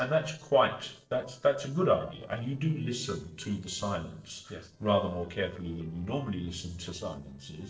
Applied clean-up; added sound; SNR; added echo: neural separator model SepFormer DNS4.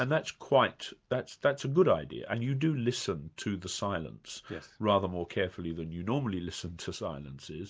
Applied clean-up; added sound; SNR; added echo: none; none; none; none.